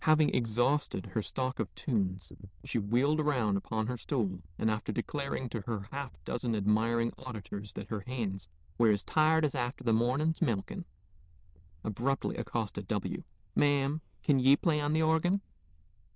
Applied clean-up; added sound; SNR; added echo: neural diffusion model UNIVERSE++.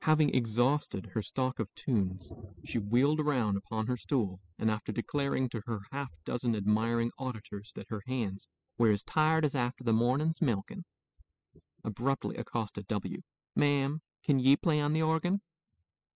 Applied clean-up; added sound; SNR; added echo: classical method spectral subtraction.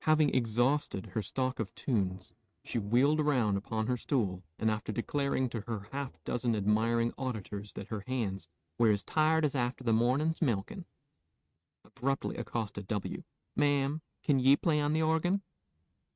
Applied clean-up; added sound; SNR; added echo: neural mask model RNNoise.